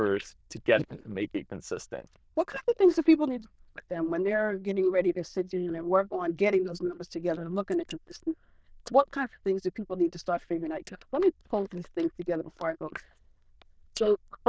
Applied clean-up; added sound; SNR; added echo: neural diffusion model UNIVERSE++.